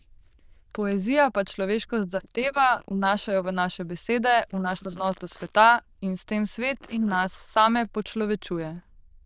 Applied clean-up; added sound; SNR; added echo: neural diffusion model UNIVERSE++.